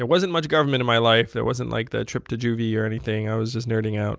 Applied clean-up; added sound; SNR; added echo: none; none; none; none.